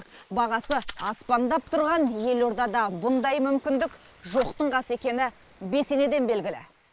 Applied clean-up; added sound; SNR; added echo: neural mask model Resemble Enhance denoiser.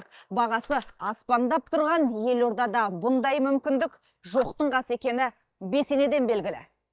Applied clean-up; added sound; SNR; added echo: neural mask model DeepFilterNet 3.